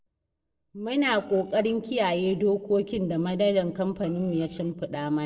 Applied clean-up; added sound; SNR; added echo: neural separator model SepFormer DNS4.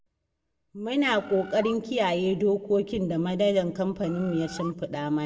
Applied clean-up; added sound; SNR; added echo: none; Bird; 15 dB; reverberation time 0.7 s.